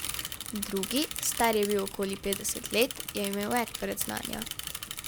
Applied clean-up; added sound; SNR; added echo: none; Mechanisms / Bicycle; 6 dB; none.